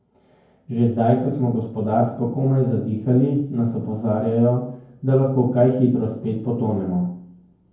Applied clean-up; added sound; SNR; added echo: none; none; none; reverberation time 0.9 s.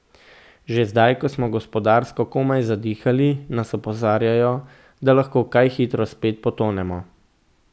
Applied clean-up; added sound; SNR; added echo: none; none; none; none.